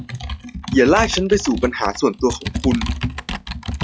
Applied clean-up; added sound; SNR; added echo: classical method log-MMSE.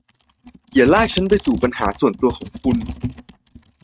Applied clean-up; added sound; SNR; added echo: neural mask model RNNoise.